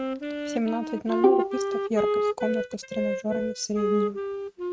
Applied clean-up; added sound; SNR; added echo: neural mask model RNNoise.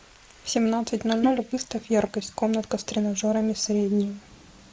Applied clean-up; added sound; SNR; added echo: neural mask model Resemble Enhance denoiser.